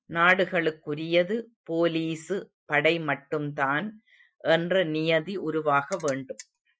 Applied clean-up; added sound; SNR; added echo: classical method Wiener filter.